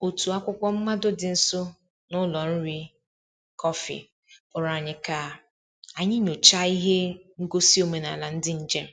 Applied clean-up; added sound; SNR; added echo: none; none; none; none.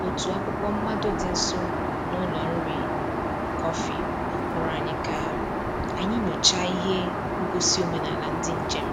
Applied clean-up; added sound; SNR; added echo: none; Aircraft; -3 dB; none.